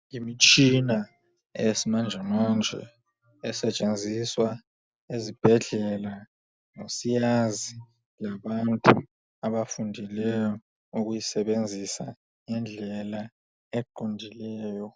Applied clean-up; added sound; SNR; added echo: none; none; none; none.